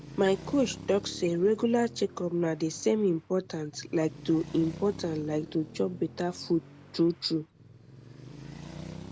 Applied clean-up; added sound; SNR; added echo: none; Traffic noise, roadway noise; 16 dB; none.